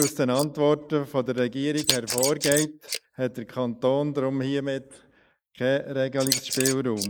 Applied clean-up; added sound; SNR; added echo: neural mask model Resemble Enhance denoiser.